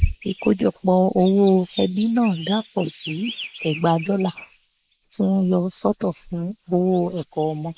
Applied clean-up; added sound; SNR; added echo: neural mask model Resemble Enhance denoiser.